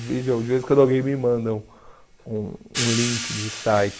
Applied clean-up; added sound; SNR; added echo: none; Hi-hat; 11 dB; none.